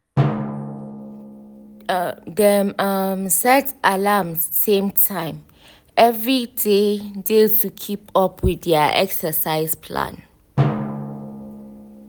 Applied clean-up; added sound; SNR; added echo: none; Drum; 10 dB; none.